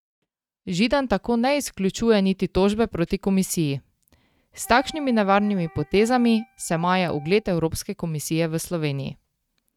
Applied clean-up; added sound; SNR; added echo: neural mask model RNNoise.